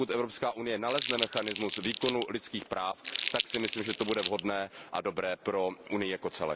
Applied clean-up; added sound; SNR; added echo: none; Crumpling, crinkling; -5 dB; none.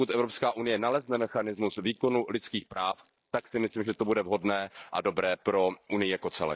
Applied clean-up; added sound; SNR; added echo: neural mask model DeepFilterNet 3.